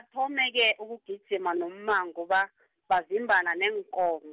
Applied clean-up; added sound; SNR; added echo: none; none; none; none.